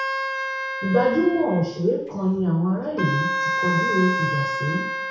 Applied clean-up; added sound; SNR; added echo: none; Wind instrument, woodwind instrument; 3 dB; reverberation time 0.6 s.